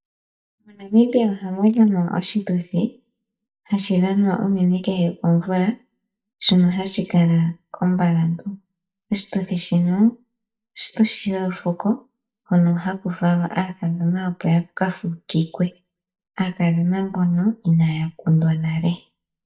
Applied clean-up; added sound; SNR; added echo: neural mask model DeepFilterNet 3.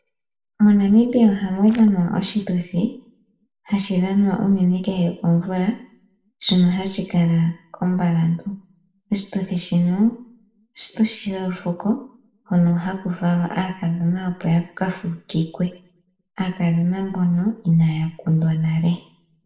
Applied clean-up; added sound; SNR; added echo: neural separator model SepFormer DNS4.